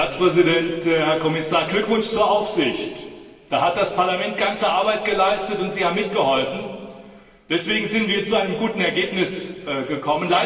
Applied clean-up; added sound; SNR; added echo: none; none; none; reverberation time 2.1 s.